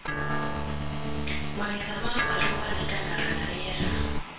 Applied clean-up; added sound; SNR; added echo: neural separator model SepFormer WHAMR!.